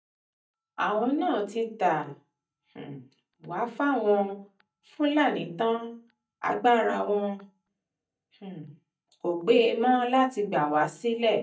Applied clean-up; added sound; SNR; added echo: neural mask model DeepFilterNet 3.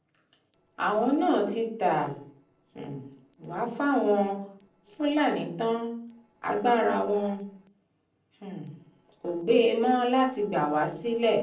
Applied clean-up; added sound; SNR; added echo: neural separator model SepFormer DNS4.